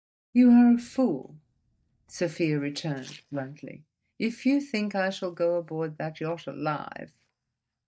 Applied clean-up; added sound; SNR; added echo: neural mask model DeepFilterNet 3.